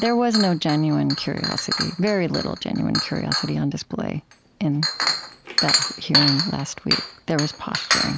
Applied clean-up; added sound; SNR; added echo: none; Chink, clink; 2 dB; none.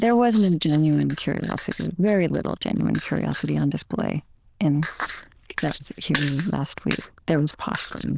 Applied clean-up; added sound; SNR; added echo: neural diffusion model UNIVERSE++.